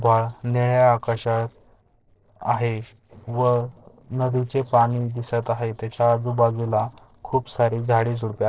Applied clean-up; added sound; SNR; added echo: neural separator model SepFormer DNS4.